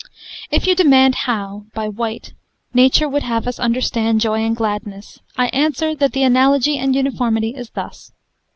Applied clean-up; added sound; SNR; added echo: none; none; none; none.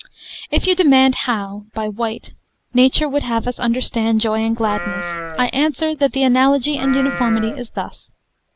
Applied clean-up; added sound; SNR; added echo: none; Livestock, farm animals, working animals; 10 dB; none.